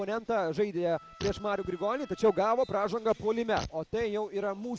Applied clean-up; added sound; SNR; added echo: none; Fart; 16 dB; none.